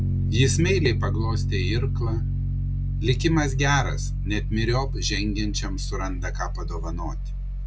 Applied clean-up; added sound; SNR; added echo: none; Piano; -1 dB; none.